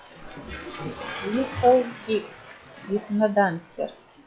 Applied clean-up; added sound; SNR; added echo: classical method log-MMSE.